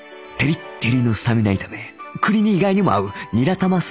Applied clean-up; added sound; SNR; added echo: none; none; none; none.